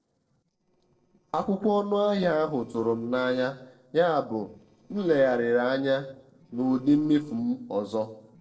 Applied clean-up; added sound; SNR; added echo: neural separator model SepFormer DNS4.